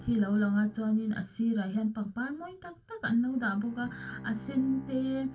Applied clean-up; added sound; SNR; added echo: none; Bowed string instrument; 18 dB; reverberation time 0.2 s.